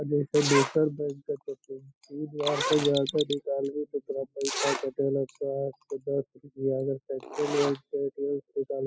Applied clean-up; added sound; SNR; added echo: classical method spectral subtraction.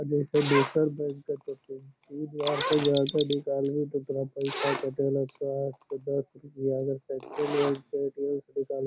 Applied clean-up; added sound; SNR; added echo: none; Mechanisms + Zipper (clothing); 8 dB; none.